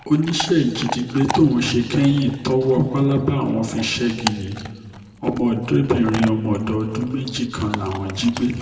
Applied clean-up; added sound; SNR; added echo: none; Chewing, mastication / Dog; 13 dB; reverberation time 1.5 s.